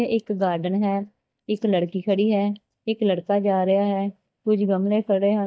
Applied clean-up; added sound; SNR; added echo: neural mask model DeepFilterNet 3.